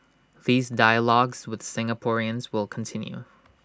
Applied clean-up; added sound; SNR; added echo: none; none; none; none.